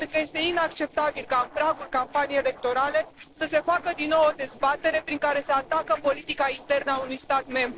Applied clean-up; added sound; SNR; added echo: neural separator model SepFormer DNS4.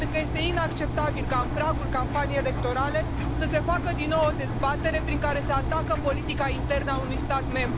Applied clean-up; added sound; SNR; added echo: none; Engine; 0 dB; none.